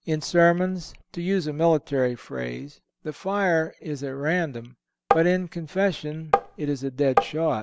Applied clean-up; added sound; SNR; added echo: none; Tap; -1 dB; none.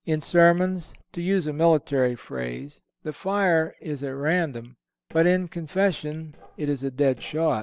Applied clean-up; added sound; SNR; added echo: neural separator model SepFormer DNS4.